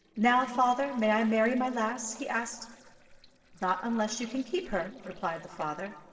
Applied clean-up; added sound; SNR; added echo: neural separator model SepFormer DNS4.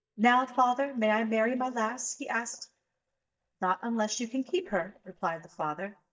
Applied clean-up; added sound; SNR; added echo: neural mask model DeepFilterNet 3.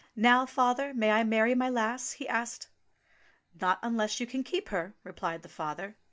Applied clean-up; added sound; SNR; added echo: none; none; none; none.